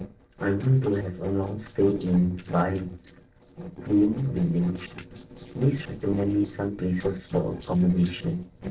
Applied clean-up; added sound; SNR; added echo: neural separator model SepFormer DNS4.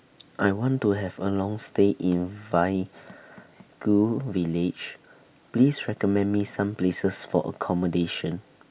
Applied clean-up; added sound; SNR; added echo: none; none; none; none.